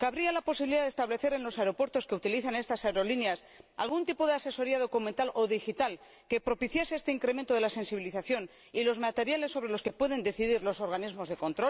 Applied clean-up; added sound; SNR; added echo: none; none; none; none.